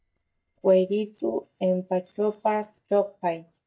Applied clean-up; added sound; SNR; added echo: neural mask model DeepFilterNet 3.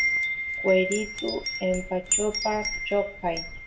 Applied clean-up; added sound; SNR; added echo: none; Wind chime; 2 dB; reverberation time 0.2 s.